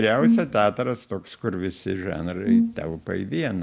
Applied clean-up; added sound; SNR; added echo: none; Brass instrument; -3 dB; none.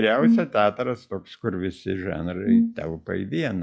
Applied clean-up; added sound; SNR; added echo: classical method log-MMSE.